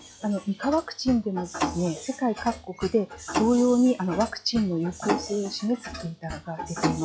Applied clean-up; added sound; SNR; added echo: classical method log-MMSE.